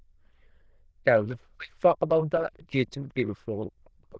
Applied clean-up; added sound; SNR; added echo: neural diffusion model UNIVERSE++.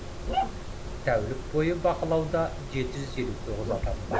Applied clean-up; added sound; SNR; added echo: none; Growling + Mechanisms; 3 dB; none.